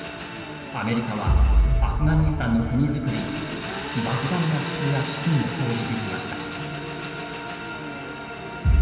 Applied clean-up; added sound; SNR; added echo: none; Engine; 11 dB; reverberation time 2.5 s.